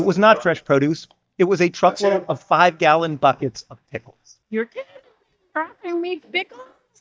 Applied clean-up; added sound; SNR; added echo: neural mask model DeepFilterNet 3.